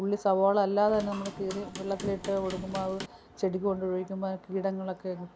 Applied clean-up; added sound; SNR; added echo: none; Hammer / Wood; 11 dB; none.